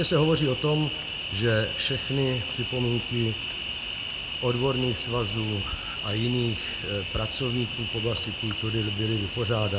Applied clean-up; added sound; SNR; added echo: none; Cricket; 5 dB; reverberation time 0.5 s.